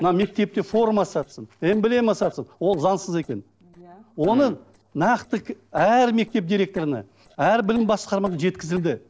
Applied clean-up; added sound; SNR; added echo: neural separator model SepFormer DNS4.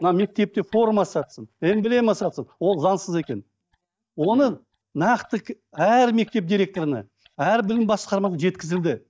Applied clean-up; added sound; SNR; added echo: neural mask model DeepFilterNet 3.